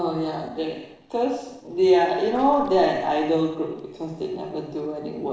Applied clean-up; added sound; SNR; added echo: neural separator model SepFormer DNS4.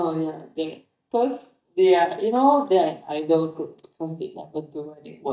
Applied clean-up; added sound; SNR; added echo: neural mask model DeepFilterNet 3.